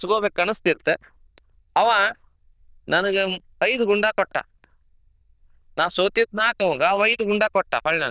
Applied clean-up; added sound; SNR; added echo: neural diffusion model UNIVERSE++.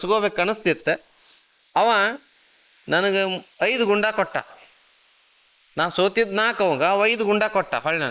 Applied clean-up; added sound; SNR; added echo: neural mask model Resemble Enhance denoiser.